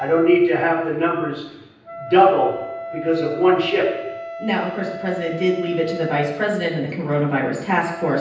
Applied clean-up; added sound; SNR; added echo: none; Wind instrument, woodwind instrument; 13 dB; reverberation time 0.9 s.